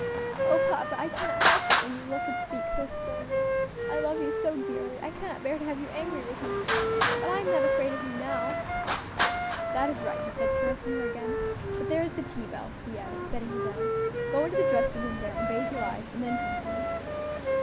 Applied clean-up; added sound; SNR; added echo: none; Wind instrument, woodwind instrument + Traffic noise, roadway noise; -5 dB; none.